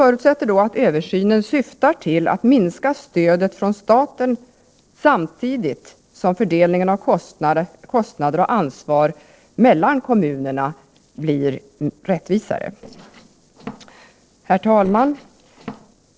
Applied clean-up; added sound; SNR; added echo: neural separator model SepFormer DNS4.